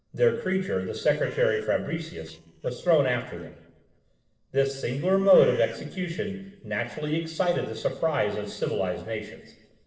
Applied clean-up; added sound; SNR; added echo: neural separator model SepFormer DNS4.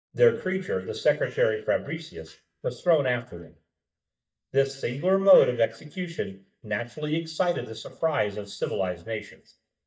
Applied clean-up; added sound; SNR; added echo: neural mask model DeepFilterNet 3.